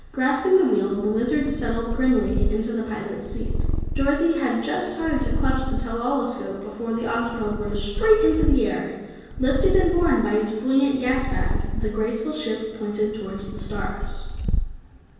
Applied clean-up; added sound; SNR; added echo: none; Purr; 3 dB; reverberation time 1.2 s.